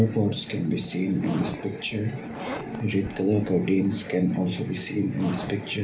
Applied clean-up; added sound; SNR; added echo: none; Zipper (clothing); 16 dB; reverberation time 0.3 s.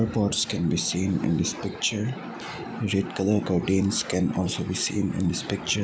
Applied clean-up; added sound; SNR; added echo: none; none; none; none.